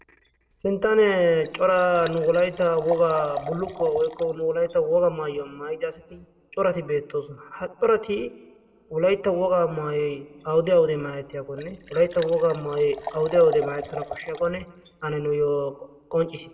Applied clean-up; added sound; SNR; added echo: none; Liquid; 18 dB; reverberation time 0.5 s.